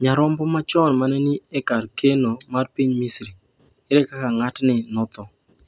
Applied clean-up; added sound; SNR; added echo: none; none; none; none.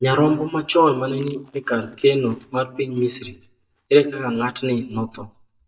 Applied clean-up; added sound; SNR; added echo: neural mask model DeepFilterNet 3.